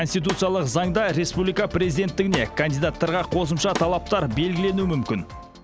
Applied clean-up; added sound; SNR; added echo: none; Snare drum; 15 dB; none.